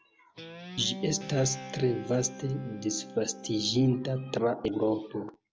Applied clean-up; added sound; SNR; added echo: none; Guitar; 14 dB; none.